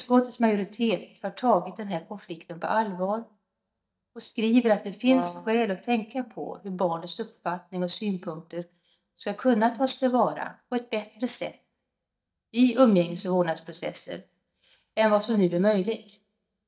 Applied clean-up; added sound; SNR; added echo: neural mask model DeepFilterNet 3.